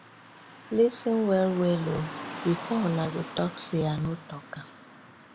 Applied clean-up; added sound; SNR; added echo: none; Car passing by / Traffic noise, roadway noise; 14 dB; none.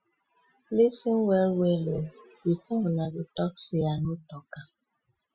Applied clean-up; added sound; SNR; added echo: classical method Wiener filter.